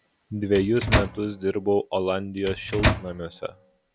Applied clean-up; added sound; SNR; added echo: none; Microwave oven; 1 dB; none.